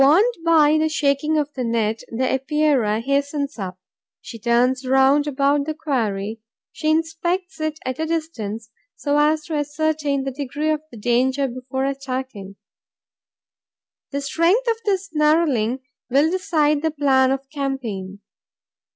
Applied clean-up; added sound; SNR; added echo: none; none; none; none.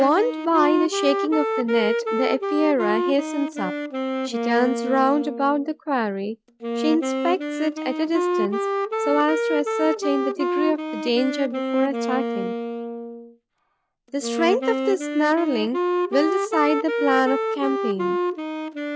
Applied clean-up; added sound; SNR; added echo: none; Wind instrument, woodwind instrument; 2 dB; none.